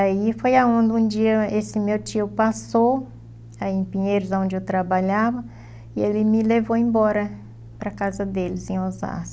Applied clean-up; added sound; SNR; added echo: none; none; none; none.